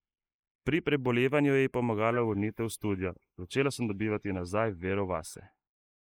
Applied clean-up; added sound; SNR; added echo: neural mask model Resemble Enhance denoiser.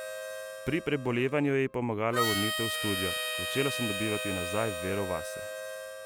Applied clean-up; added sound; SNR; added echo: none; Harmonica; 3 dB; none.